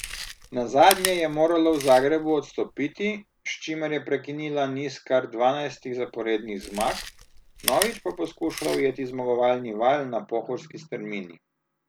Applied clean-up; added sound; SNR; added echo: none; Chewing, mastication; 13 dB; none.